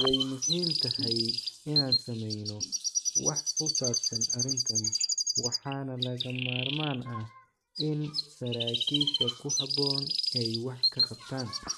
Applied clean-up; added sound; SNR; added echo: neural mask model RNNoise.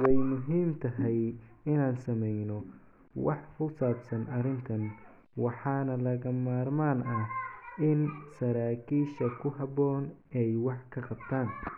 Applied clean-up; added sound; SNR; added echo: none; none; none; none.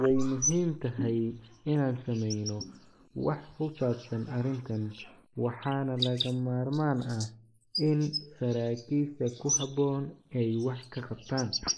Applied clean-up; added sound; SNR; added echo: neural mask model Resemble Enhance denoiser.